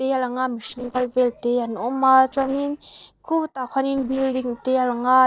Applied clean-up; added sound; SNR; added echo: neural separator model SepFormer DNS4.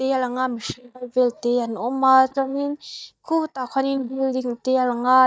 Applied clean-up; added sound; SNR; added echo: neural mask model DeepFilterNet 3.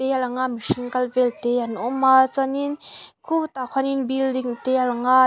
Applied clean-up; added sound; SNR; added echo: none; none; none; none.